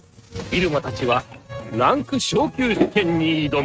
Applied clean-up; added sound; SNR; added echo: neural mask model RNNoise.